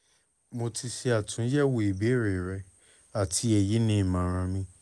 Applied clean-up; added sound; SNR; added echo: none; none; none; none.